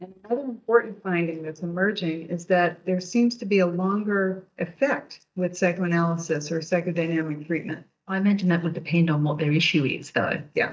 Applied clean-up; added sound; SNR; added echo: neural mask model DeepFilterNet 3.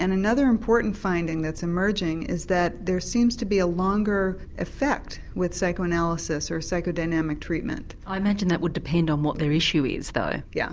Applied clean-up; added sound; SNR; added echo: none; none; none; none.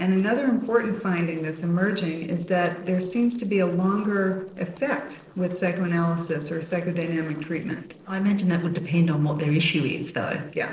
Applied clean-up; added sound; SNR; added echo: neural separator model SepFormer DNS4.